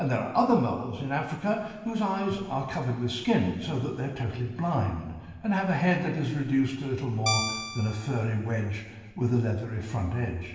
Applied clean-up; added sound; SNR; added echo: none; Guitar; 4 dB; reverberation time 1.4 s.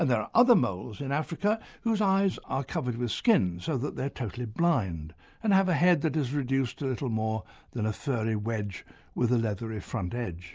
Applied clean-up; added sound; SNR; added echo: none; none; none; none.